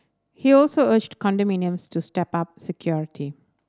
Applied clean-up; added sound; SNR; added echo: none; none; none; none.